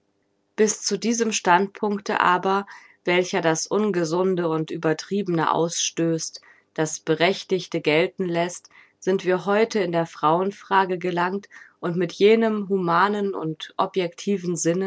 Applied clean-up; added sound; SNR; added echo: none; none; none; none.